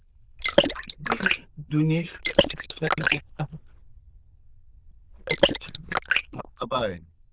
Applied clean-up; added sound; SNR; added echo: neural diffusion model UNIVERSE++.